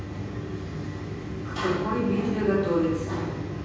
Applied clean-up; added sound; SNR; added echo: none; none; none; reverberation time 1.3 s.